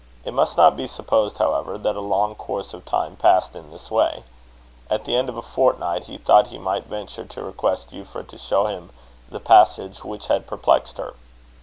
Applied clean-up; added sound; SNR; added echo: none; none; none; none.